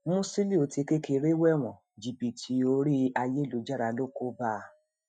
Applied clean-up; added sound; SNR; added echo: neural mask model DeepFilterNet 3.